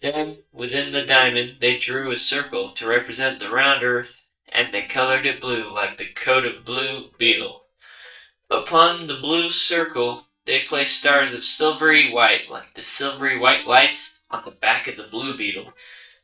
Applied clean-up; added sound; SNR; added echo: neural mask model DeepFilterNet 3.